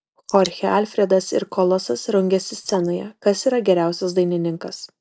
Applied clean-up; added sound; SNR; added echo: neural mask model DeepFilterNet 3.